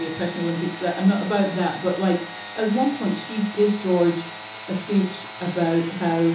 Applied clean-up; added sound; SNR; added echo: none; Sawing / Engine; 12 dB; reverberation time 1.2 s.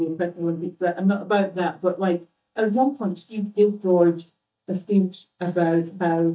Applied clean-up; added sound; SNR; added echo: neural mask model DeepFilterNet 3.